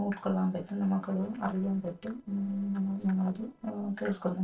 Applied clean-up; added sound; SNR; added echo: neural separator model SepFormer DNS4.